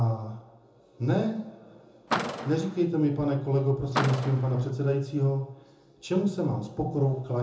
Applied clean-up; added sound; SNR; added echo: none; Car; 7 dB; reverberation time 0.6 s.